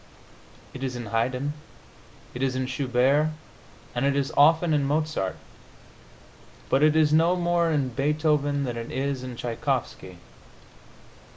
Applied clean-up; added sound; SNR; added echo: none; none; none; none.